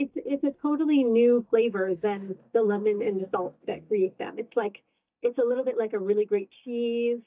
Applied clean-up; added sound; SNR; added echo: neural mask model DeepFilterNet 3.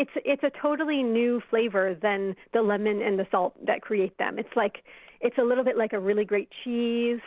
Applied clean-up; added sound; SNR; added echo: none; none; none; none.